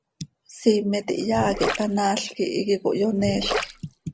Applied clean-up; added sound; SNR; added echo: none; Gurgling; 6 dB; none.